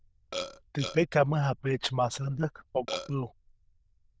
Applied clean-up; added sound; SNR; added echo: neural diffusion model UNIVERSE++.